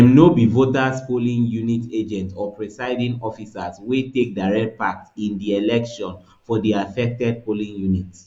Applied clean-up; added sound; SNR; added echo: neural mask model Resemble Enhance denoiser.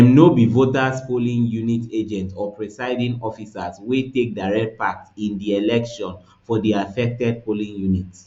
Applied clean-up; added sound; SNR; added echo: none; none; none; none.